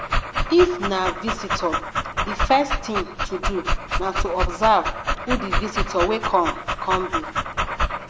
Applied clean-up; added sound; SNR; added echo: none; Dog; 0 dB; none.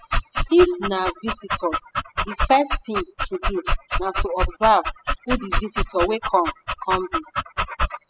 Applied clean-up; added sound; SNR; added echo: classical method spectral subtraction.